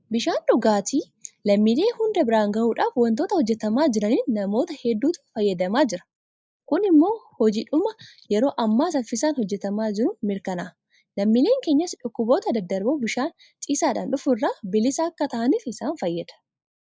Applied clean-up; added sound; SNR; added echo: neural mask model Resemble Enhance denoiser.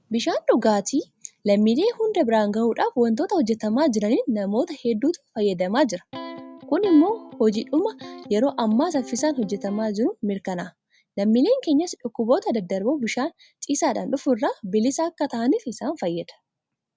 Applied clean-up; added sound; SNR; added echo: none; Electric guitar; 16 dB; none.